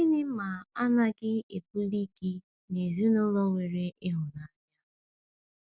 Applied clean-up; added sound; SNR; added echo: none; none; none; none.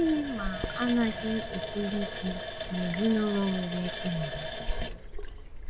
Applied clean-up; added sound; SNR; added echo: none; Bird vocalization, bird call, bird song + Water tap, faucet; 4 dB; none.